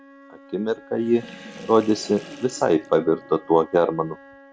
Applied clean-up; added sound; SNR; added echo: none; Wind instrument, woodwind instrument + Sink (filling or washing) / Water; 19 dB; none.